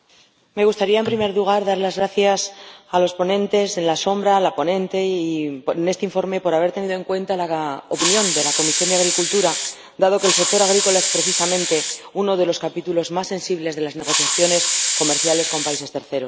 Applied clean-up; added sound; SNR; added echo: none; Hiss; 0 dB; none.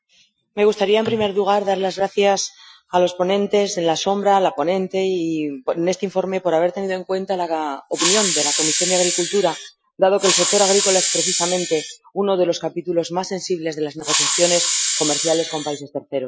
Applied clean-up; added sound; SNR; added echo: classical method Wiener filter.